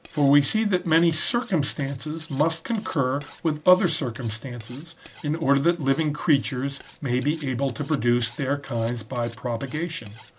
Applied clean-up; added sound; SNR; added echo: none; Cutlery, silverware; 14 dB; none.